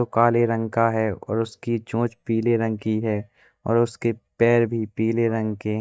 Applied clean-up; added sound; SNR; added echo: neural mask model DeepFilterNet 3.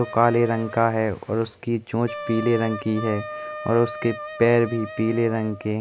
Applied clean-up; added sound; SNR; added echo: none; Wind instrument, woodwind instrument; 13 dB; none.